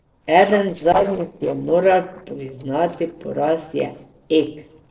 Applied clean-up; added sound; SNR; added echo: neural separator model SepFormer DNS4.